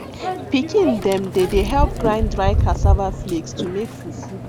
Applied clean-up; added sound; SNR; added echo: none; Microwave oven; 0 dB; none.